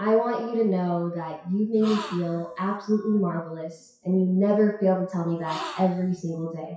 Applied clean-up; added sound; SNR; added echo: classical method WPE with log-MMSE.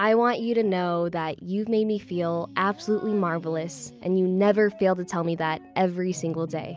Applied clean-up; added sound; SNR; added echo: none; none; none; none.